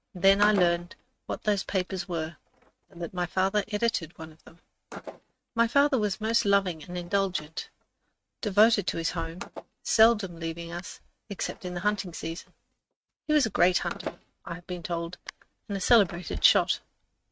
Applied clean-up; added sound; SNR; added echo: neural mask model RNNoise.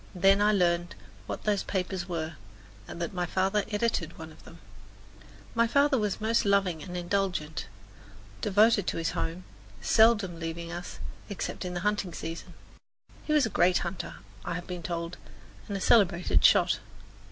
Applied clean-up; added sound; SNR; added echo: none; none; none; none.